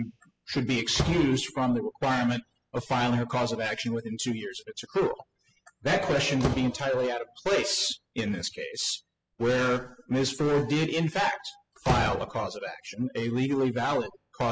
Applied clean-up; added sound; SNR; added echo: classical method spectral subtraction.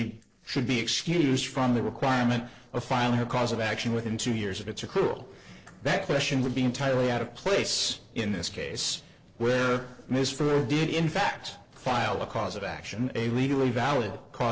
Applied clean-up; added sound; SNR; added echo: neural separator model SepFormer DNS4.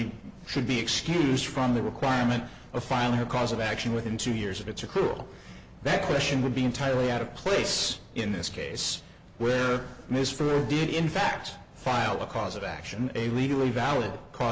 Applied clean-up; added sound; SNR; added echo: none; none; none; none.